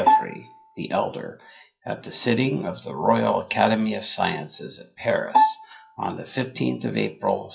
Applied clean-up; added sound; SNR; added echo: classical method WPE with log-MMSE.